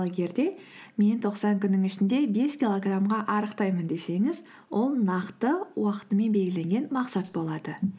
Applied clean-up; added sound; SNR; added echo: neural mask model Resemble Enhance denoiser.